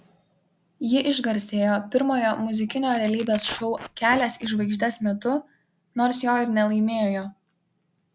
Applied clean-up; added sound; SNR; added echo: none; Tearing; 17 dB; none.